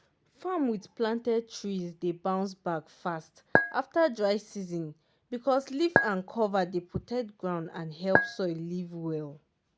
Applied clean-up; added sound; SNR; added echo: none; Chink, clink; -4 dB; none.